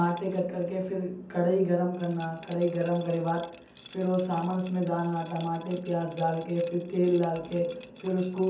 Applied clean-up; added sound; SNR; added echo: none; Liquid; 18 dB; reverberation time 0.5 s.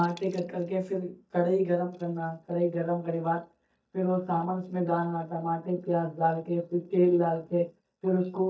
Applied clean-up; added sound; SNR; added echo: neural mask model DeepFilterNet 3.